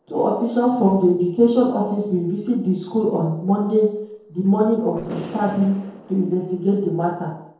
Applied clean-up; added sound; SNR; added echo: neural separator model SepFormer DNS4.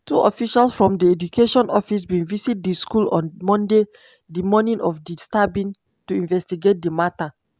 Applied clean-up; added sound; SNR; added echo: none; none; none; none.